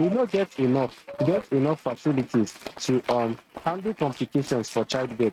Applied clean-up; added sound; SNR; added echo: neural mask model RNNoise.